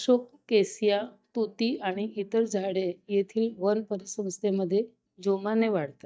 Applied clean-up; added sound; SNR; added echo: neural mask model DeepFilterNet 3.